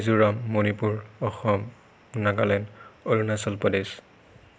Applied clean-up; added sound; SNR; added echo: none; none; none; none.